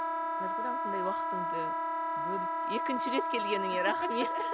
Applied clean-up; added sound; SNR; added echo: none; Wind instrument, woodwind instrument; -4 dB; none.